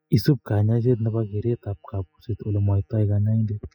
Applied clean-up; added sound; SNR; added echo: classical method spectral subtraction.